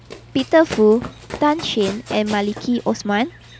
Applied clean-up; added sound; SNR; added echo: none; Run; 15 dB; none.